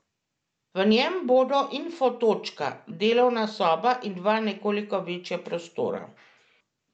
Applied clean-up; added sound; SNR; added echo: none; none; none; none.